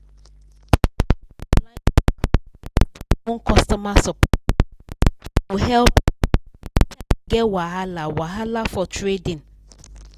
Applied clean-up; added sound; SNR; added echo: none; none; none; none.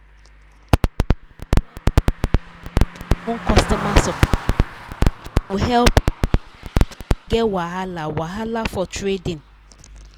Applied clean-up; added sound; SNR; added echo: none; Car passing by; 16 dB; none.